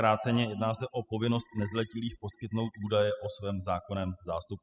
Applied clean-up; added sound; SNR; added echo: classical method spectral subtraction.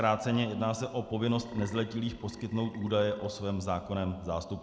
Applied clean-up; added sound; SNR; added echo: none; Burping, eructation; 18 dB; none.